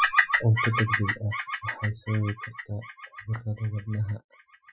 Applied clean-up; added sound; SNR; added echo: classical method Wiener filter.